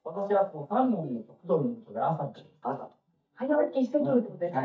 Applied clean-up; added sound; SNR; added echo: neural mask model DeepFilterNet 3.